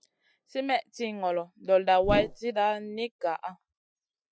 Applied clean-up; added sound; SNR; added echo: classical method Wiener filter.